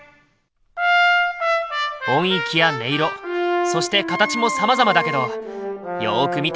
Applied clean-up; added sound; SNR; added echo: none; Wind instrument, woodwind instrument; 7 dB; none.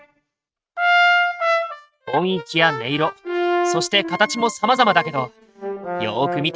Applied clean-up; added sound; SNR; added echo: neural mask model RNNoise.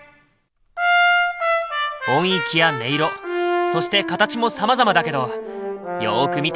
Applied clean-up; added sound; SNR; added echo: none; none; none; none.